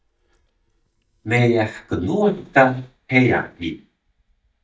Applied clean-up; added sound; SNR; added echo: neural mask model DeepFilterNet 3.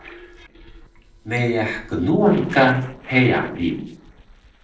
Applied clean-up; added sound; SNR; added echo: neural separator model SepFormer DNS4.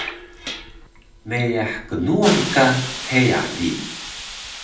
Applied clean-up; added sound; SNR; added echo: none; Hiss; 9 dB; reverberation time 0.6 s.